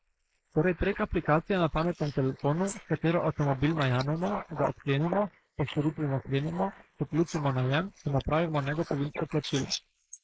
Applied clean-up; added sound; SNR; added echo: neural mask model Resemble Enhance denoiser.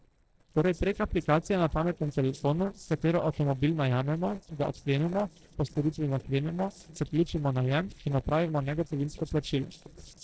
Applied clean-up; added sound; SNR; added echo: neural separator model SepFormer DNS4.